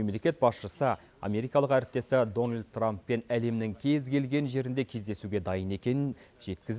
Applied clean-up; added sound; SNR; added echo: none; none; none; none.